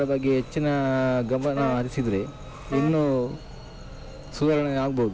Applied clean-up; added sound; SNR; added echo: none; Wind instrument, woodwind instrument; 12 dB; none.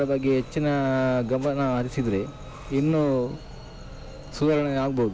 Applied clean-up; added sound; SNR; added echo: none; none; none; none.